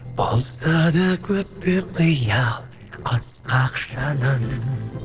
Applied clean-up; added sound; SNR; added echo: neural separator model SepFormer DNS4.